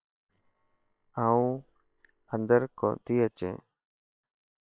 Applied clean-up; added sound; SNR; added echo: neural separator model SepFormer WHAM!.